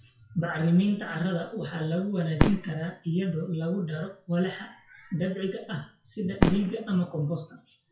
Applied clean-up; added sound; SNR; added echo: classical method WPE with log-MMSE.